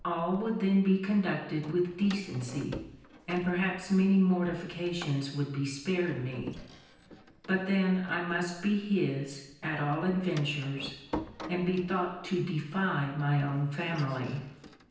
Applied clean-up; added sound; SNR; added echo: none; Door; 17 dB; reverberation time 0.9 s.